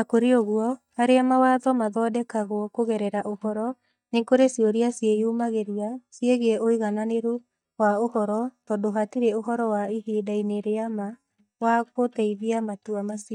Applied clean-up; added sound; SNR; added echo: neural mask model DeepFilterNet 3.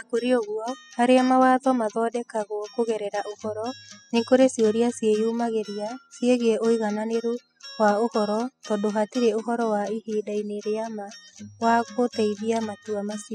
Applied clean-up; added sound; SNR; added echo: classical method spectral subtraction.